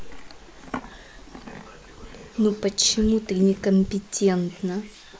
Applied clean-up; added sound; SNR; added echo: neural mask model Resemble Enhance denoiser.